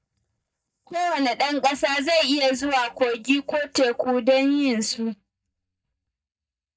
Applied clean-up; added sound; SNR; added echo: neural mask model DeepFilterNet 3.